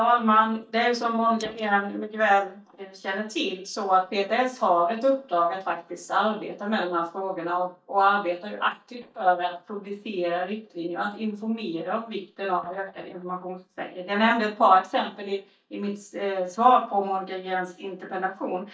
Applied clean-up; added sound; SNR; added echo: neural mask model DeepFilterNet 3.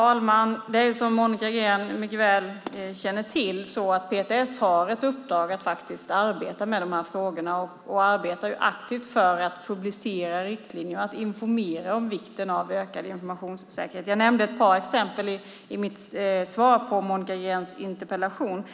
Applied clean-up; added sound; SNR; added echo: none; none; none; none.